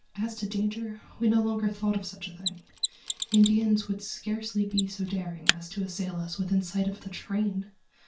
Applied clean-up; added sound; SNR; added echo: none; Mechanisms; 9 dB; reverberation time 0.2 s.